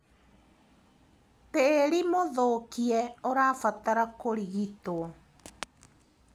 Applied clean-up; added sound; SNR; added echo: none; none; none; none.